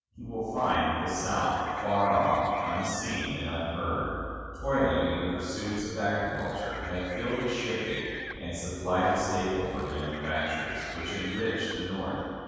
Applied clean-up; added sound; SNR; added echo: none; Livestock, farm animals, working animals; 12 dB; reverberation time 2.1 s.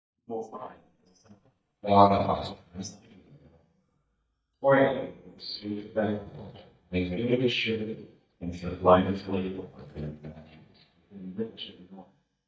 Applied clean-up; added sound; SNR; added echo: neural mask model DeepFilterNet 3.